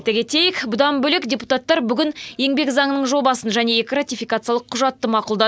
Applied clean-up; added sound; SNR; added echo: none; none; none; none.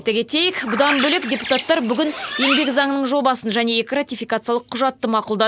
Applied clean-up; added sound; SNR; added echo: none; Bird; 6 dB; none.